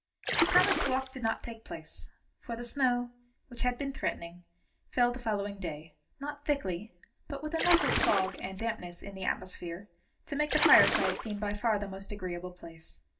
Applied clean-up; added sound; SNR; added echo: none; Splash, splatter; -1 dB; reverberation time 0.2 s.